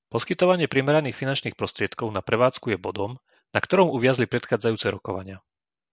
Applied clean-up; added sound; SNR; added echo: none; none; none; none.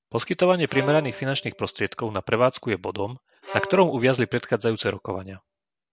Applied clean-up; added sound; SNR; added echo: none; Bowed string instrument; 15 dB; none.